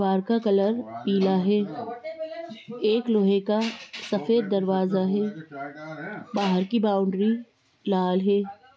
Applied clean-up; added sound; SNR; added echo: none; none; none; none.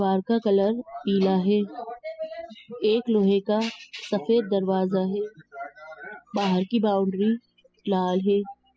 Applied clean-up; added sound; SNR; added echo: classical method spectral subtraction.